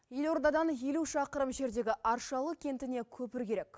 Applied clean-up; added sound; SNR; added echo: none; none; none; none.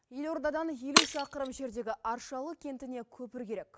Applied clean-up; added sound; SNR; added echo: none; Shatter; -2 dB; none.